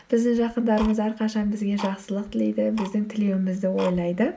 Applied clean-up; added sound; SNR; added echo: none; Tick-tock; 18 dB; none.